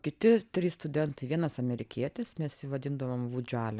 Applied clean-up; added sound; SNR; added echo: none; none; none; none.